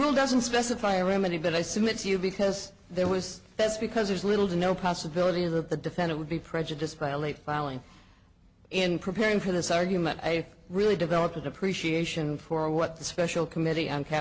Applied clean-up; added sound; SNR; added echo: none; none; none; none.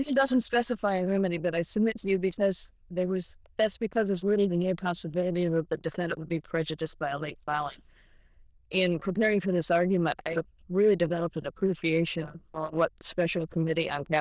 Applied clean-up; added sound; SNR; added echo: neural diffusion model UNIVERSE++.